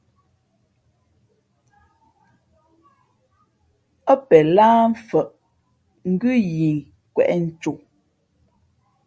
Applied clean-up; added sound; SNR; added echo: none; none; none; none.